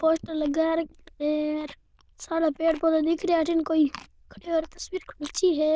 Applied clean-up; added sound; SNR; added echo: neural diffusion model UNIVERSE++.